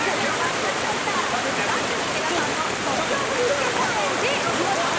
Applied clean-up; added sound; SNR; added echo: none; Stream; -2 dB; none.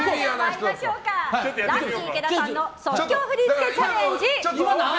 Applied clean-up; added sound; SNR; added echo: none; none; none; none.